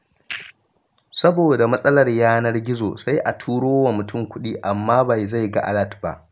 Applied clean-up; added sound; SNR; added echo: none; none; none; none.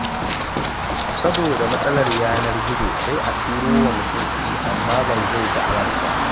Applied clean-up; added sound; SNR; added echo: none; Run + Brass instrument; -3 dB; none.